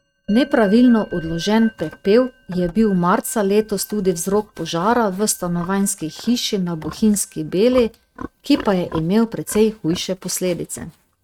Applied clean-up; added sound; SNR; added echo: neural mask model RNNoise.